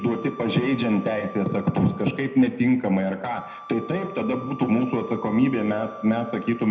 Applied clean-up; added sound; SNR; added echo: none; Wind instrument, woodwind instrument; 18 dB; reverberation time 0.8 s.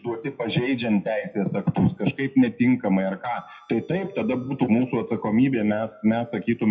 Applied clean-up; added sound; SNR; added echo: classical method WPE with log-MMSE.